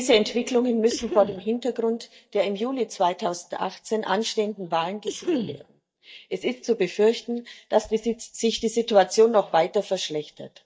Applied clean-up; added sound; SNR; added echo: neural mask model DeepFilterNet 3.